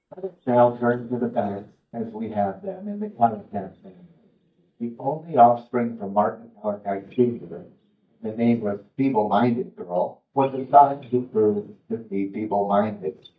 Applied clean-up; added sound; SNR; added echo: neural mask model DeepFilterNet 3.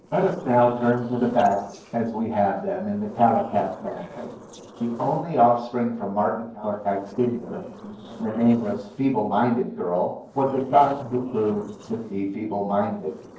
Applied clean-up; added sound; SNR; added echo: neural separator model SepFormer DNS4.